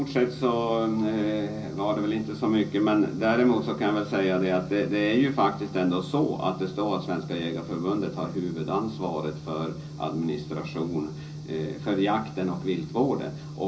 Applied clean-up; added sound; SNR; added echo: none; none; none; reverberation time 0.5 s.